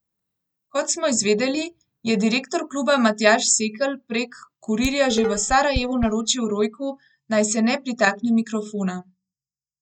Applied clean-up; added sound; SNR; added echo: neural mask model DeepFilterNet 3.